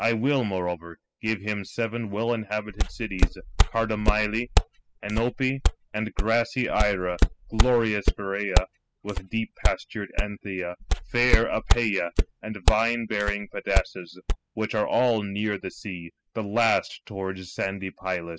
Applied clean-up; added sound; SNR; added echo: classical method spectral subtraction.